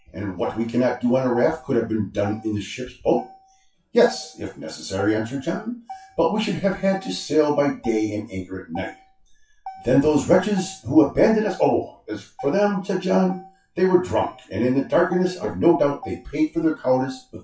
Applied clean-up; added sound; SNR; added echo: classical method WPE with log-MMSE.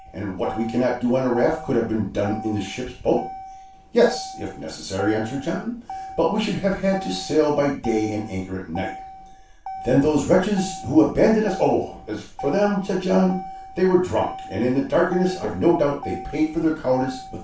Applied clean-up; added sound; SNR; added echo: none; Motor vehicle (road); 15 dB; reverberation time 0.3 s.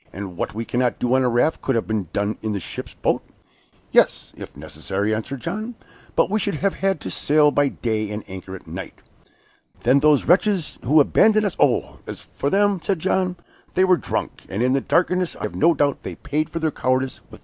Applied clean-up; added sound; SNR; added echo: none; none; none; none.